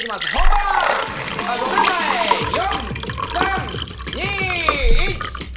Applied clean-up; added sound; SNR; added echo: none; Liquid; -3 dB; none.